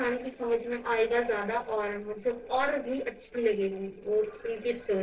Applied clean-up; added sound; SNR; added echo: neural separator model SepFormer DNS4.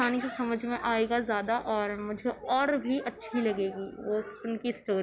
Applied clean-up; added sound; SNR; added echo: none; none; none; none.